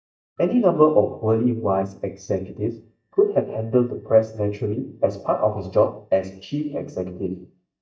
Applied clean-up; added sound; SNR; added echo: neural mask model DeepFilterNet 3.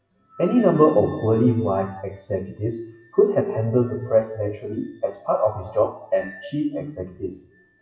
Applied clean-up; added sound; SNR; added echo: classical method WPE with log-MMSE.